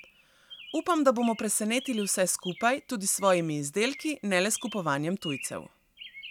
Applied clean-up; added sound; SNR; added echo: none; Chirp, tweet; 18 dB; none.